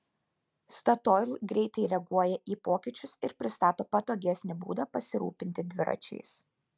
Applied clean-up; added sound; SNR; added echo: none; none; none; none.